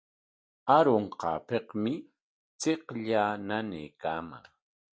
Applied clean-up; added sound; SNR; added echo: none; none; none; none.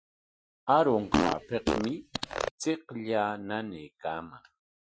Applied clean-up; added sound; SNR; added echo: classical method Wiener filter.